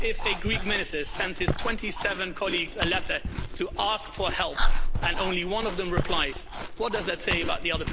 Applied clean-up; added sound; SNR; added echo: none; Walk, footsteps + Chewing, mastication; -2 dB; none.